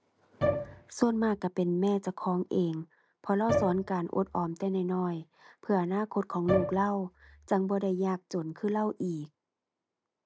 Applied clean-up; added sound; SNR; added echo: none; Bowed string instrument; 3 dB; none.